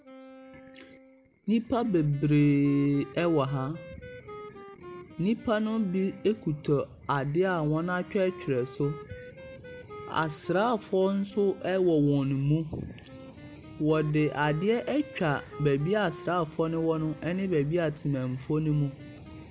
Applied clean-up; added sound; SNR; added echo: none; Wind instrument, woodwind instrument; 19 dB; none.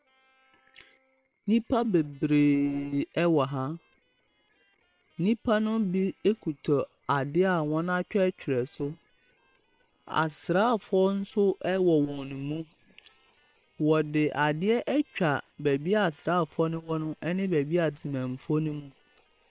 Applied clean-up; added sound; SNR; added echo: neural separator model SepFormer WHAM!.